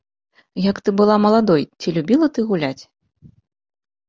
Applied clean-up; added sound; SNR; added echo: none; none; none; none.